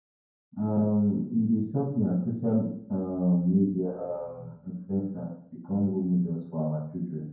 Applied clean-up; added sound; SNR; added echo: none; none; none; reverberation time 0.9 s.